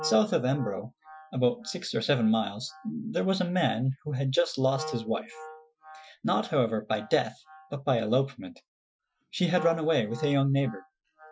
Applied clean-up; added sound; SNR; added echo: classical method Wiener filter.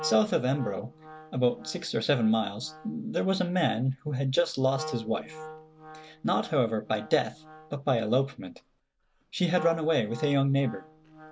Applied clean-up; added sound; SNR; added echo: none; Wind instrument, woodwind instrument; 17 dB; none.